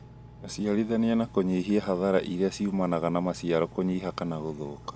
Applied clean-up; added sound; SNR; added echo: none; Engine; 19 dB; none.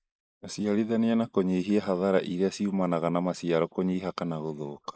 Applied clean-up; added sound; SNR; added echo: neural mask model Resemble Enhance denoiser.